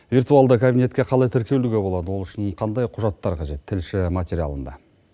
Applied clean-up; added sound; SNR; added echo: none; none; none; none.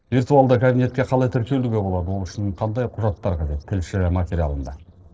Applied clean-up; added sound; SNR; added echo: neural separator model SepFormer DNS4.